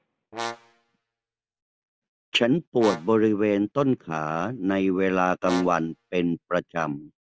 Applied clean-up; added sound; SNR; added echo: none; Brass instrument; 13 dB; none.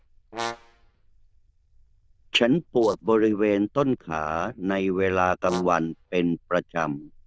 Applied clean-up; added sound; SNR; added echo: neural diffusion model UNIVERSE++.